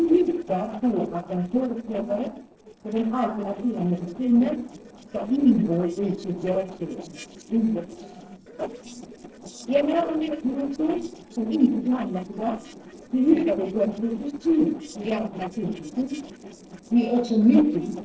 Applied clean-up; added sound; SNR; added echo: neural separator model SepFormer DNS4.